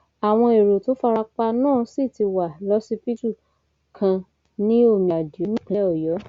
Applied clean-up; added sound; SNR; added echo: none; none; none; none.